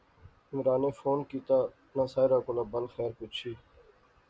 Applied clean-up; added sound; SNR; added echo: none; none; none; none.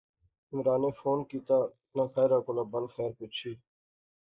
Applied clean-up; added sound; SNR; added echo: neural mask model Resemble Enhance denoiser.